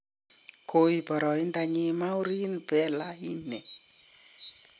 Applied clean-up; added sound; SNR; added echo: none; none; none; none.